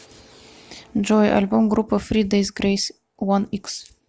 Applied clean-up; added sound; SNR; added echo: none; none; none; none.